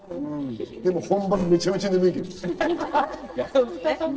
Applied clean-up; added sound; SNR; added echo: neural separator model SepFormer DNS4.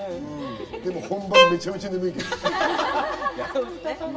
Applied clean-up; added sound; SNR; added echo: none; Bowed string instrument; -5 dB; reverberation time 1.3 s.